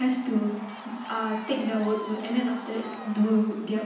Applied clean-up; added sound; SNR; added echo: none; Crowd / Cheering; 15 dB; reverberation time 0.9 s.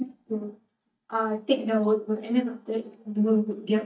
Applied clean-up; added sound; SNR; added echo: neural mask model DeepFilterNet 3.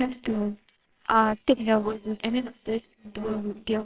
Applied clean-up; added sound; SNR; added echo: neural separator model SepFormer WHAMR!.